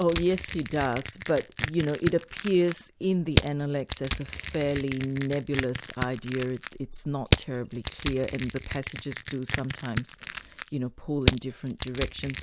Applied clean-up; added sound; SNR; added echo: none; Crushing; 2 dB; none.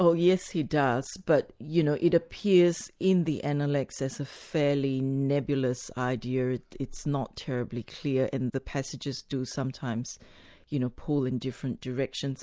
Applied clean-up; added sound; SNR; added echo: none; none; none; none.